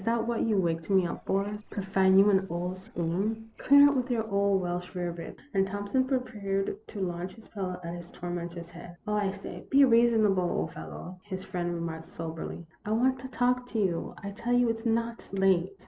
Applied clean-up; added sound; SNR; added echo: neural separator model SepFormer DNS4.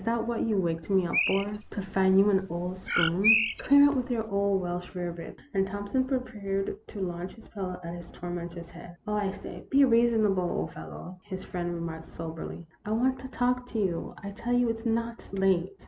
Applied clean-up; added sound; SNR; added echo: none; Bird; 4 dB; none.